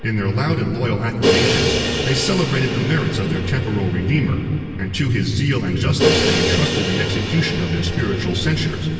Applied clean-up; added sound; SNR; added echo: none; Crash cymbal; 4 dB; reverberation time 2.6 s.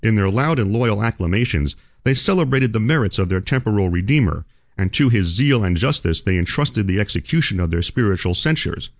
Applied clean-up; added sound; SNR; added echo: none; none; none; none.